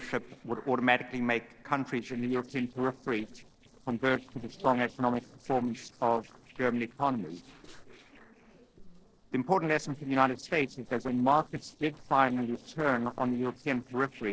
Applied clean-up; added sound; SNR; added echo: neural separator model SepFormer DNS4.